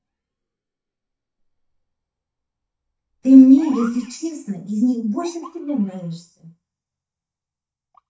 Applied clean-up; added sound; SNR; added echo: neural mask model DeepFilterNet 3.